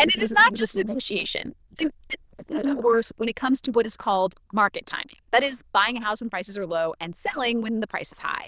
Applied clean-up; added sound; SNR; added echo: neural diffusion model UNIVERSE++.